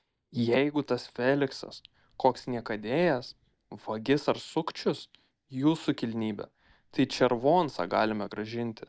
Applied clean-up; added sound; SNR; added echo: neural mask model DeepFilterNet 3.